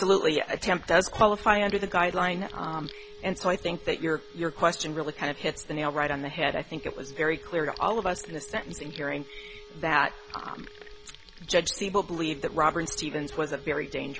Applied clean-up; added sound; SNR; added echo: none; Wind instrument, woodwind instrument + Sink (filling or washing); 19 dB; none.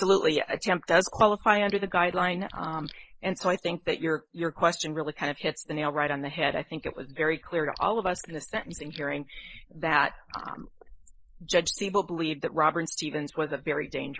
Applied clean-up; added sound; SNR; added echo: neural mask model Resemble Enhance denoiser.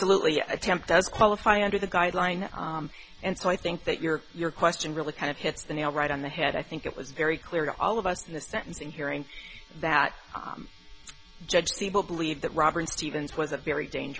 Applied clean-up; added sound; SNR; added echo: none; none; none; none.